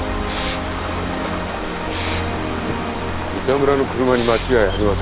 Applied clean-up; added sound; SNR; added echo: none; Waves, surf; 11 dB; none.